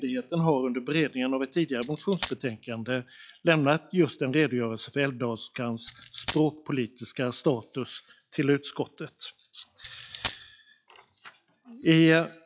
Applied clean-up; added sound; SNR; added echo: classical method log-MMSE.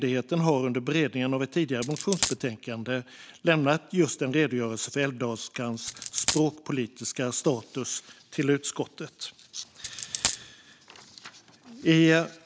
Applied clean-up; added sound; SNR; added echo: none; Coin (dropping); 4 dB; none.